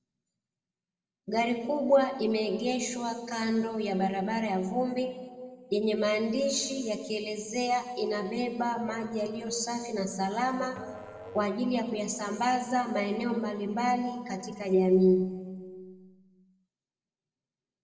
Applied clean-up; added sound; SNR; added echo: neural separator model SepFormer DNS4.